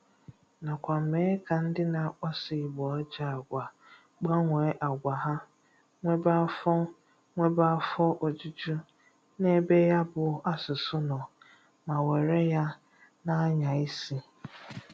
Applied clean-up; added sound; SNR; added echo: none; none; none; none.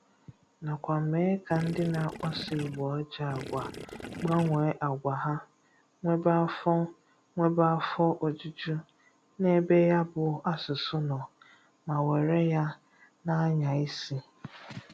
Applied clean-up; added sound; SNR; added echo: none; Gurgling / Liquid; 12 dB; none.